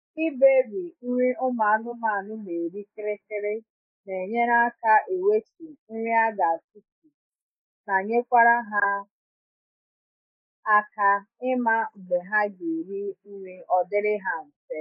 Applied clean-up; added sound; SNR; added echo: neural mask model Resemble Enhance denoiser.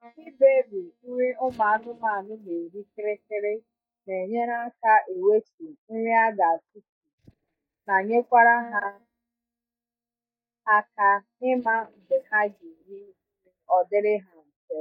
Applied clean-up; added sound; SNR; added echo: neural mask model DeepFilterNet 3.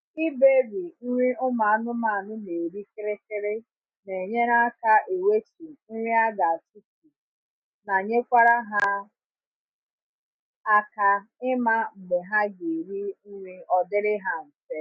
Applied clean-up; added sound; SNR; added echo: none; none; none; none.